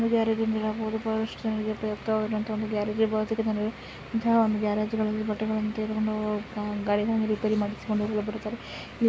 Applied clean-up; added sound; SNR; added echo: none; none; none; none.